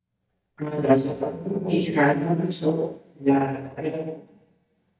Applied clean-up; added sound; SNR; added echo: neural mask model DeepFilterNet 3.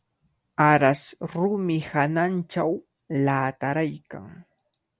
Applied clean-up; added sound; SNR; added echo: none; none; none; none.